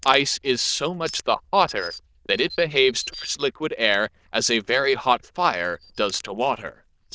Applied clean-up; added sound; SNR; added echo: neural diffusion model UNIVERSE++.